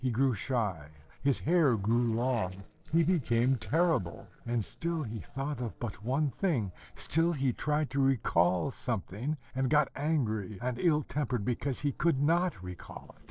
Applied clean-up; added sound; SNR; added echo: neural separator model SepFormer DNS4.